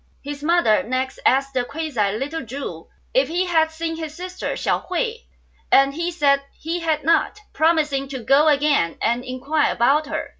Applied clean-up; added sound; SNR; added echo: none; none; none; none.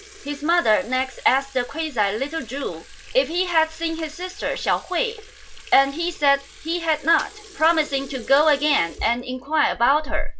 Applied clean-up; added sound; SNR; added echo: none; Sink (filling or washing) / Water tap, faucet; 11 dB; none.